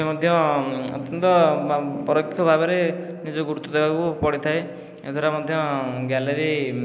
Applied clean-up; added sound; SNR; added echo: none; none; none; none.